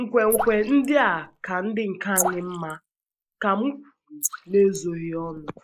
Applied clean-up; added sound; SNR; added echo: neural mask model Resemble Enhance denoiser.